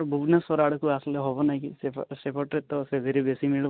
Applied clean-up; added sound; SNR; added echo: none; none; none; none.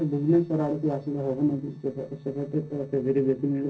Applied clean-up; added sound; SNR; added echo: neural separator model SepFormer DNS4.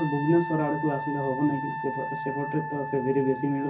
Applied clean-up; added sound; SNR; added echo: none; Wind instrument, woodwind instrument; 6 dB; reverberation time 0.4 s.